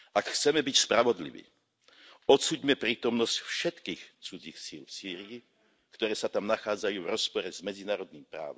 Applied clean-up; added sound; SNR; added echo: none; none; none; none.